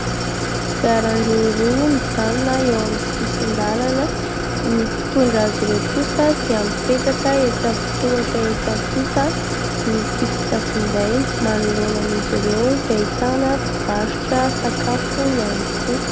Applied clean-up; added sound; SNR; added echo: none; Idling; 1 dB; none.